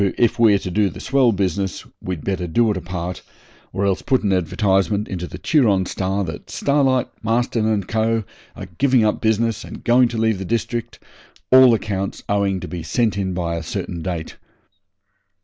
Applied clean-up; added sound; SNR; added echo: none; none; none; none.